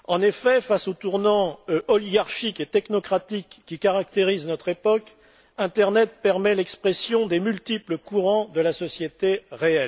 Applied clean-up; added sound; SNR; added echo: none; none; none; none.